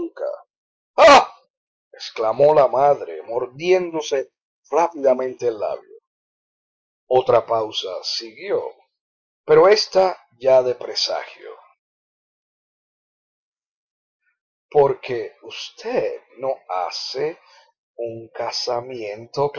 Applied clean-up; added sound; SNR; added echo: neural mask model Resemble Enhance denoiser.